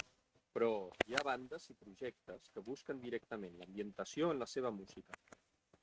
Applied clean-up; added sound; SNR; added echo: neural mask model RNNoise.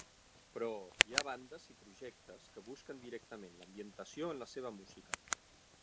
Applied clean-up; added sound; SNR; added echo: none; Tick; -4 dB; none.